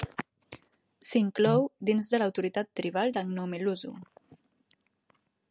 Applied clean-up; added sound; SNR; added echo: none; none; none; none.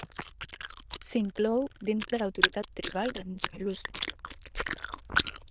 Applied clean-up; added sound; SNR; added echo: neural diffusion model UNIVERSE++.